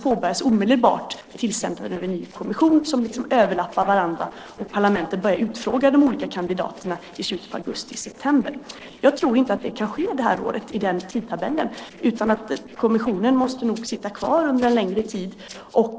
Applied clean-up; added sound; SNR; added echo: neural separator model SepFormer DNS4.